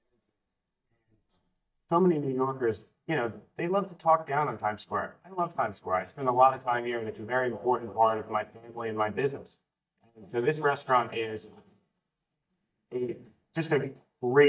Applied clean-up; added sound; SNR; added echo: neural mask model DeepFilterNet 3.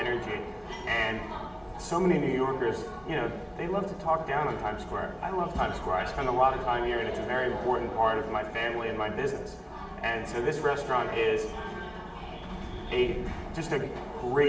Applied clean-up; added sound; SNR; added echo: none; Wind; 19 dB; reverberation time 0.8 s.